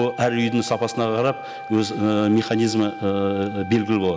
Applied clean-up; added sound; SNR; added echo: none; Wind instrument, woodwind instrument; 14 dB; none.